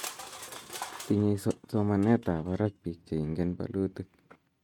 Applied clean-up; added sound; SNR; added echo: neural mask model RNNoise.